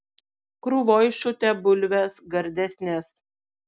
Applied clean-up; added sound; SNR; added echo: none; none; none; none.